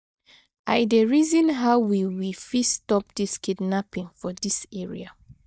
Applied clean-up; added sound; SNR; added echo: neural mask model DeepFilterNet 3.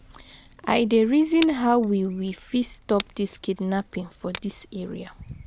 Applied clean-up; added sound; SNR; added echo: none; Tick; 13 dB; none.